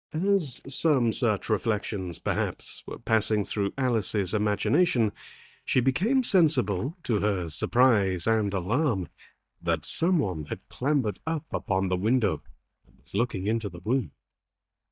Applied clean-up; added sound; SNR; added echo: neural mask model DeepFilterNet 3.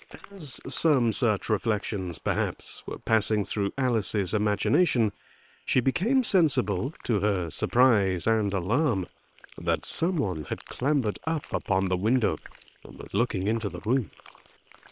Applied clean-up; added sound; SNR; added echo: neural separator model SepFormer WHAM!.